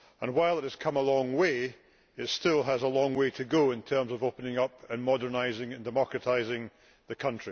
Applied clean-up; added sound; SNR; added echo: none; none; none; none.